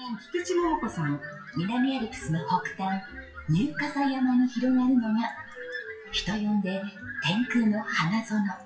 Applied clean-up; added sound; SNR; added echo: classical method WPE with log-MMSE.